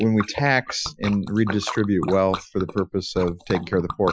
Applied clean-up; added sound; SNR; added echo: classical method Wiener filter.